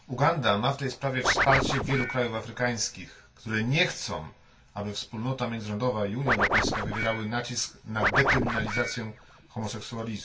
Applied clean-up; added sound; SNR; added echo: none; Scratching (performance technique); -1 dB; reverberation time 0.2 s.